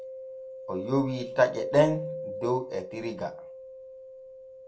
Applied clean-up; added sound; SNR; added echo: none; Mallet percussion; 9 dB; reverberation time 0.2 s.